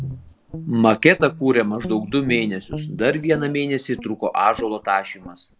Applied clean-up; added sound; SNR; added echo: none; Guitar; 15 dB; none.